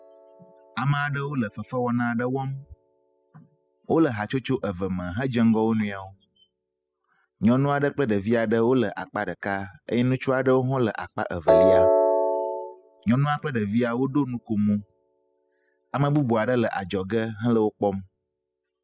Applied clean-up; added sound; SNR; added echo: classical method spectral subtraction.